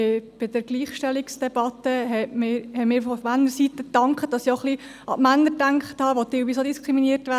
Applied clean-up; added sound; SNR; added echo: none; none; none; none.